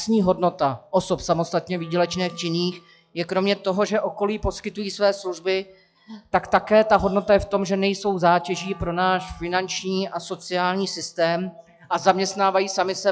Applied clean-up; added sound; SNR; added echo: classical method log-MMSE.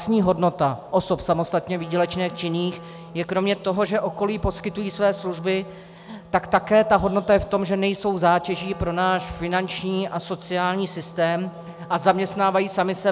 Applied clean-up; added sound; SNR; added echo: none; Wind instrument, woodwind instrument; 19 dB; none.